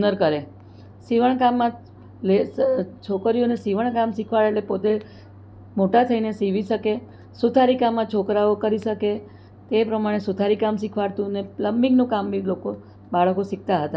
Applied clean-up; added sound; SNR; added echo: none; none; none; none.